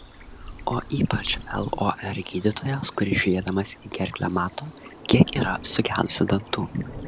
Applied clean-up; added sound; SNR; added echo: none; Stream / Bird vocalization, bird call, bird song; 15 dB; none.